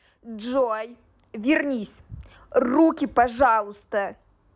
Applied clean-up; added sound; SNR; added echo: none; none; none; none.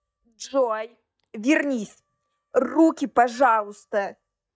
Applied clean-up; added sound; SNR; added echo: neural mask model DeepFilterNet 3.